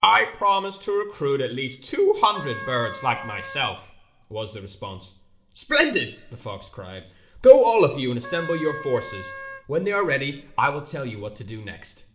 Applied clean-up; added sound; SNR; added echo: none; Wind instrument, woodwind instrument; 13 dB; reverberation time 0.9 s.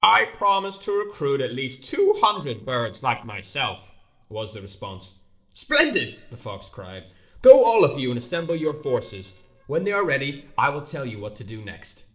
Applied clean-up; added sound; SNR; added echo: neural separator model SepFormer DNS4.